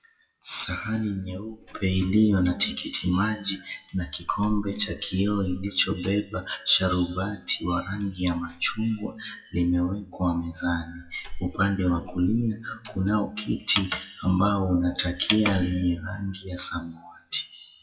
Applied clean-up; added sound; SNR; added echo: classical method WPE with log-MMSE.